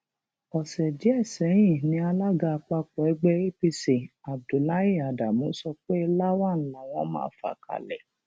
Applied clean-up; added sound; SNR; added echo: none; none; none; none.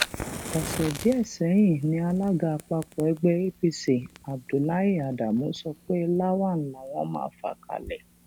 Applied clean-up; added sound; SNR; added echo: none; Fire; 14 dB; none.